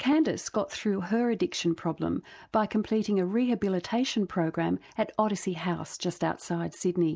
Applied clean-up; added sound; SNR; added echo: none; none; none; none.